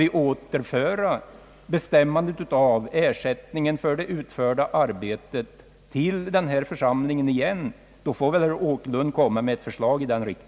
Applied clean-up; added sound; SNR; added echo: none; none; none; none.